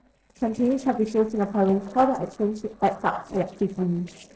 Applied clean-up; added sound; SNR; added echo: neural separator model SepFormer DNS4.